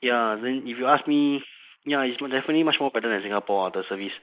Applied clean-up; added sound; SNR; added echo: neural mask model Resemble Enhance denoiser.